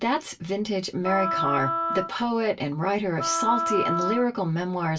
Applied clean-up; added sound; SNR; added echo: none; Wind instrument, woodwind instrument; 3 dB; reverberation time 0.1 s.